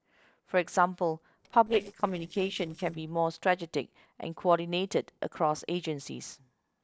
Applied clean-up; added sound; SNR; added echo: neural separator model SepFormer DNS4.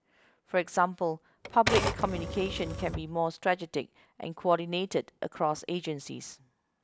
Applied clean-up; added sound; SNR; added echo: none; Typewriter; 3 dB; none.